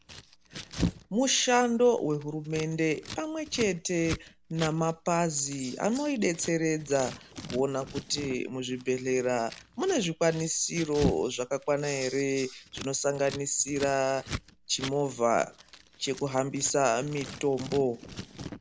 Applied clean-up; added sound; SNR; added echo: none; Scissors; 12 dB; none.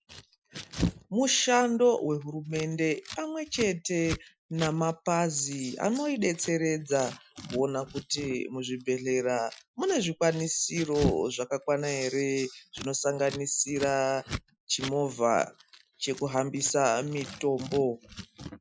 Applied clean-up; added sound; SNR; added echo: classical method Wiener filter.